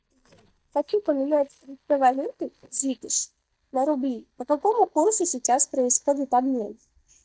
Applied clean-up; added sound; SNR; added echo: neural mask model DeepFilterNet 3.